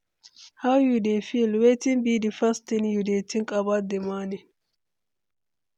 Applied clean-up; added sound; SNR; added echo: none; none; none; none.